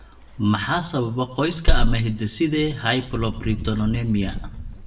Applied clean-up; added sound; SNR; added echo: none; Wind; 1 dB; reverberation time 0.6 s.